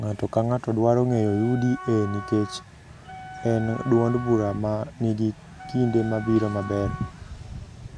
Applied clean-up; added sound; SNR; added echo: none; Wind instrument, woodwind instrument; 15 dB; none.